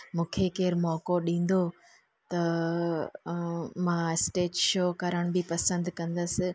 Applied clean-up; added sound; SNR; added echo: none; none; none; none.